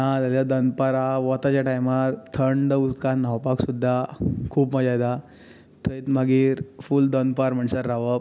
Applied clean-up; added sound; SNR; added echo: none; none; none; none.